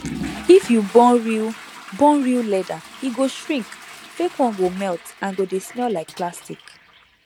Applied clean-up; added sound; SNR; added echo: none; Toilet flush / Water; 17 dB; none.